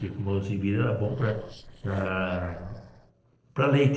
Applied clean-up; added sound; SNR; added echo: neural separator model SepFormer DNS4.